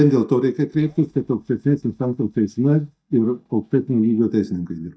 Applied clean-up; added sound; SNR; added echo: neural mask model DeepFilterNet 3.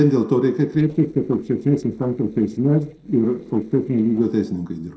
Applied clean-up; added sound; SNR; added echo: neural separator model SepFormer DNS4.